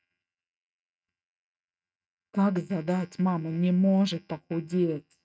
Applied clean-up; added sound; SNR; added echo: neural mask model RNNoise.